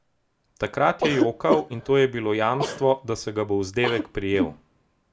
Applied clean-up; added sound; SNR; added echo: none; Cough; 7 dB; none.